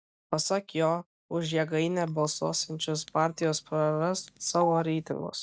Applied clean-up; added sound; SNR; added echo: neural mask model DeepFilterNet 3.